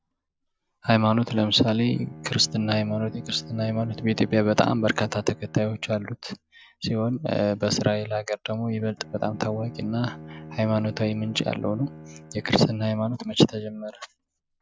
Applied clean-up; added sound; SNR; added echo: none; Bowed string instrument; 18 dB; none.